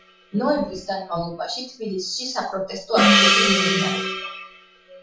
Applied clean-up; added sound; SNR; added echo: classical method WPE with log-MMSE.